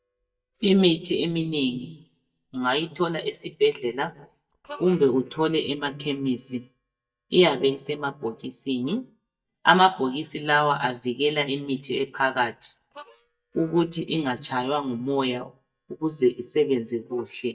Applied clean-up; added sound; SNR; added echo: neural mask model DeepFilterNet 3.